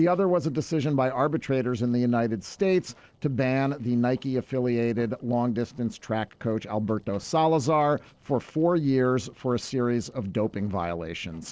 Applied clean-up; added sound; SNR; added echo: neural separator model SepFormer DNS4.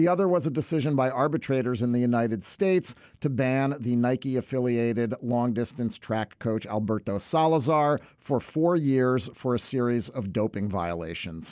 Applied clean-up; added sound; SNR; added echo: none; none; none; none.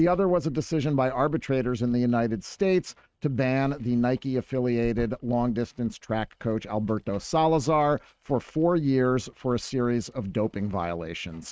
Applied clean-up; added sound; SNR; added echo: neural mask model RNNoise.